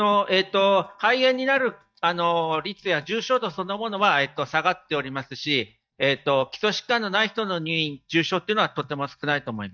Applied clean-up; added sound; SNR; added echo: neural mask model DeepFilterNet 3.